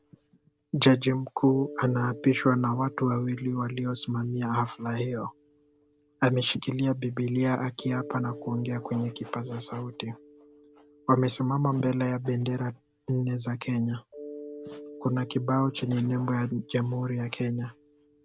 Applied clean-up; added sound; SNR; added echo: none; Mallet percussion; 19 dB; none.